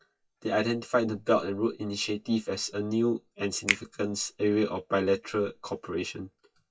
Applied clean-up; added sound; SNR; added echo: classical method WPE with log-MMSE.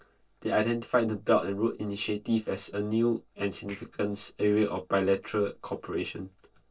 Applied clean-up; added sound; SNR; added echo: neural separator model SepFormer DNS4.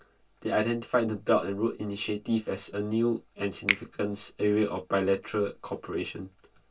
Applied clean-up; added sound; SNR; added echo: none; Finger snapping; 7 dB; reverberation time 0.1 s.